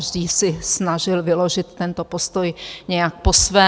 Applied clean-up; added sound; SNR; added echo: none; none; none; none.